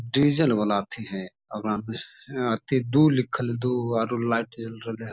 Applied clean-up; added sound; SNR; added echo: none; none; none; none.